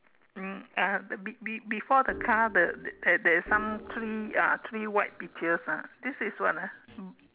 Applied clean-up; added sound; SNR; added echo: none; Organ; 15 dB; none.